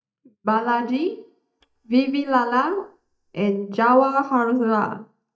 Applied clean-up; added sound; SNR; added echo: neural mask model DeepFilterNet 3.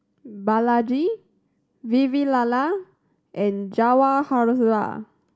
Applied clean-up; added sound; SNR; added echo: none; none; none; none.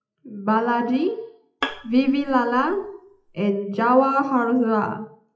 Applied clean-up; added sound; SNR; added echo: classical method WPE with log-MMSE.